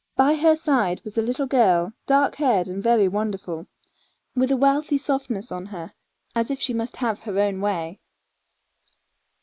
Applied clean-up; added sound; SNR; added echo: neural mask model Resemble Enhance denoiser.